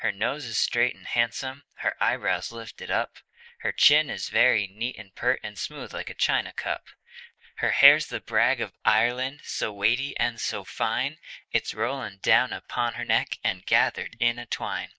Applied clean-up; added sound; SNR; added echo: neural mask model Resemble Enhance denoiser.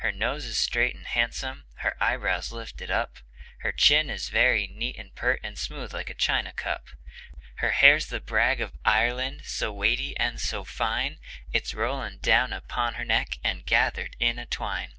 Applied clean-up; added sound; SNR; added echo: none; none; none; none.